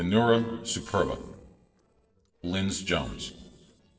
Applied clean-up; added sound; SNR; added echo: neural separator model SepFormer DNS4.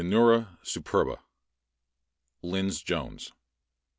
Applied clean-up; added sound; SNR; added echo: none; none; none; none.